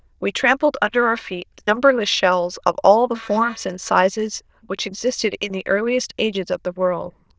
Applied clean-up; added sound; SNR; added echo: neural diffusion model UNIVERSE++.